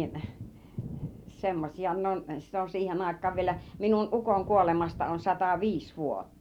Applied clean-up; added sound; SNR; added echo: none; Thunder; 15 dB; none.